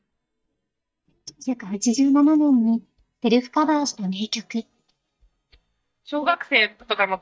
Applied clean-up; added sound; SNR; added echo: neural mask model DeepFilterNet 3.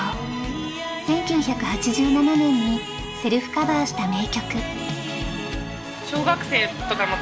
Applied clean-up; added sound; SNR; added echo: none; Brass instrument; 19 dB; reverberation time 0.4 s.